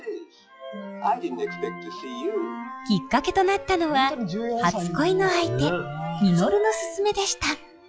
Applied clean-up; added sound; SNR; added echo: classical method log-MMSE.